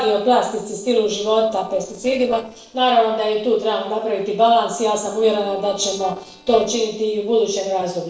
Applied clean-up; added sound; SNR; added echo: neural separator model SepFormer DNS4.